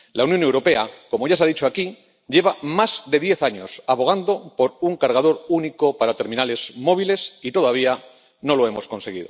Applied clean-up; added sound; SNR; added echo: none; none; none; none.